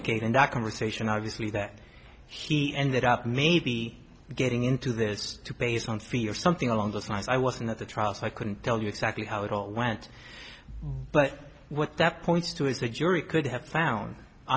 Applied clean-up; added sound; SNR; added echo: none; none; none; none.